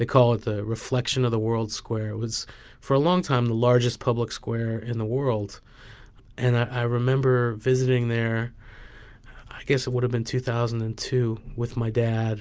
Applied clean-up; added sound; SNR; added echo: none; none; none; none.